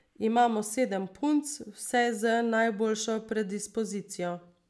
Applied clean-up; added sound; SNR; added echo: none; none; none; none.